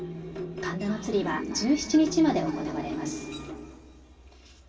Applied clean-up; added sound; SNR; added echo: none; none; none; reverberation time 3.0 s.